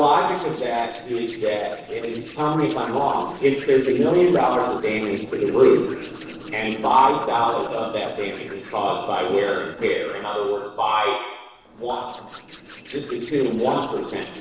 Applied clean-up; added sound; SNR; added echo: neural separator model SepFormer DNS4.